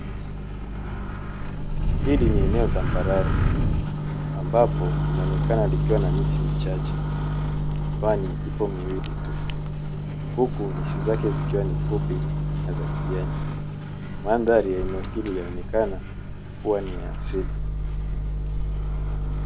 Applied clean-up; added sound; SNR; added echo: none; Microwave oven; -4 dB; none.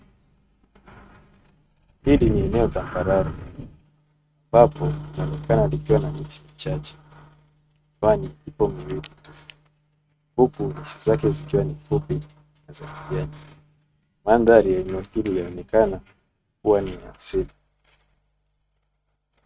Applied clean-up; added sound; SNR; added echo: neural mask model RNNoise.